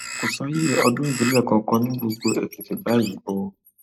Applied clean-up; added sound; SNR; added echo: neural mask model Resemble Enhance denoiser.